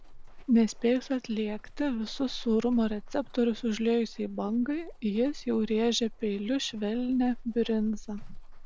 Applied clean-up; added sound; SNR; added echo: none; Walk, footsteps; 14 dB; none.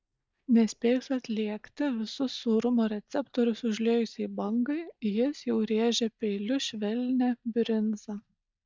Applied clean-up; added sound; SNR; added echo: neural mask model DeepFilterNet 3.